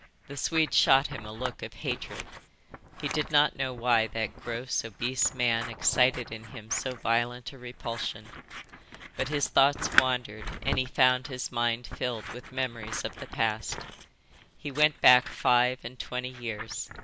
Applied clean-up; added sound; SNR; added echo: none; Scissors; 9 dB; none.